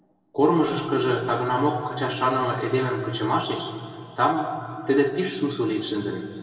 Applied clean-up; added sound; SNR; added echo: none; none; none; reverberation time 2.3 s.